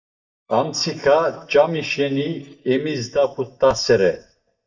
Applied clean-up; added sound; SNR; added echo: neural mask model DeepFilterNet 3.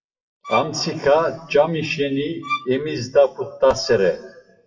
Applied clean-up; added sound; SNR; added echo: classical method WPE with log-MMSE.